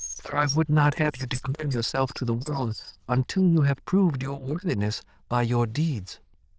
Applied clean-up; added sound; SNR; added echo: neural diffusion model UNIVERSE++.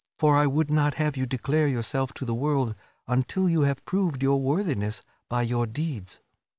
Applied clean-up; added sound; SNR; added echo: none; Chime; 17 dB; none.